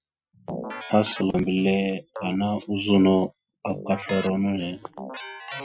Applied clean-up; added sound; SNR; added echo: classical method Wiener filter.